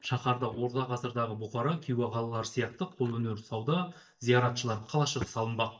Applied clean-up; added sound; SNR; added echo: neural mask model DeepFilterNet 3.